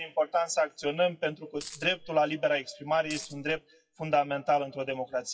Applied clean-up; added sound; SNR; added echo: classical method WPE with log-MMSE.